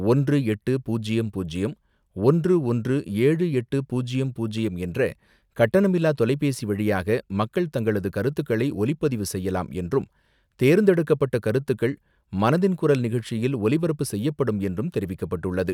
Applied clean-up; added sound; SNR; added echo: none; none; none; none.